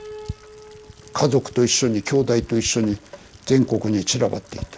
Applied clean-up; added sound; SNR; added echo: none; Piano + Rain; 17 dB; none.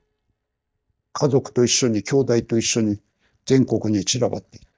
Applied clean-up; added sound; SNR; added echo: neural mask model DeepFilterNet 3.